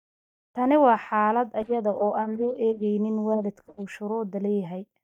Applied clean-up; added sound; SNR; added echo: neural mask model DeepFilterNet 3.